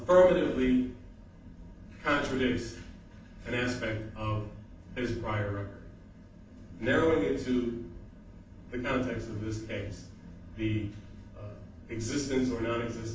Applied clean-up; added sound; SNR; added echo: none; none; none; reverberation time 0.4 s.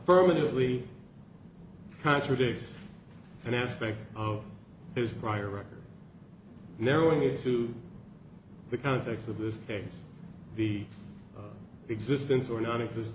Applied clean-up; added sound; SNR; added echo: none; none; none; none.